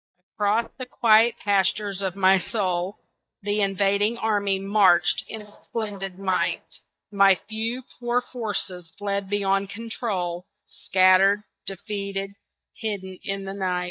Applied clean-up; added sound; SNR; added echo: neural mask model DeepFilterNet 3.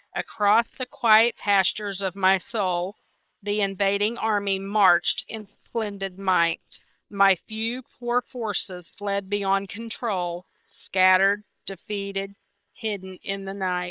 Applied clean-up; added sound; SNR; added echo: neural separator model SepFormer WHAM!.